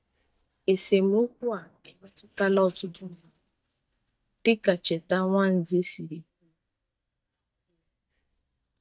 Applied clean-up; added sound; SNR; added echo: neural mask model DeepFilterNet 3.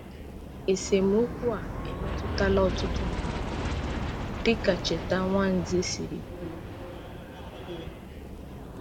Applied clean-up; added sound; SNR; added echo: none; Aircraft; 3 dB; none.